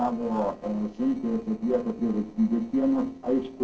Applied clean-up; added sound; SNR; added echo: neural separator model SepFormer DNS4.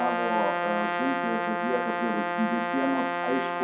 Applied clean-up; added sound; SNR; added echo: none; Brass instrument; -2 dB; reverberation time 0.4 s.